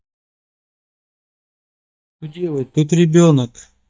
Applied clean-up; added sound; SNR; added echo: neural mask model DeepFilterNet 3.